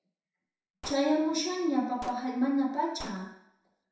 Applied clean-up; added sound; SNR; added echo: none; Gunshot, gunfire; 18 dB; reverberation time 0.7 s.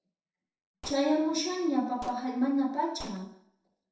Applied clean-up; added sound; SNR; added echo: neural separator model SepFormer DNS4.